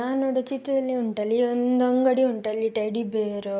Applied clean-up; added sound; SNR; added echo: none; none; none; none.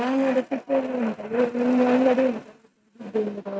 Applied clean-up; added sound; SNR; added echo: neural mask model RNNoise.